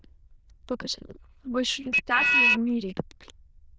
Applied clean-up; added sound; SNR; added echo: neural diffusion model UNIVERSE++.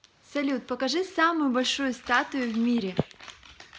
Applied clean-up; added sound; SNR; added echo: none; none; none; none.